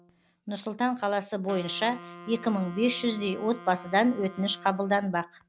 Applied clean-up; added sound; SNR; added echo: none; Wind instrument, woodwind instrument; 18 dB; none.